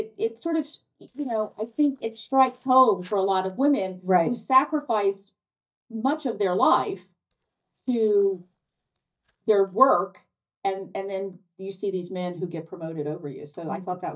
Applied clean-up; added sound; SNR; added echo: neural mask model DeepFilterNet 3.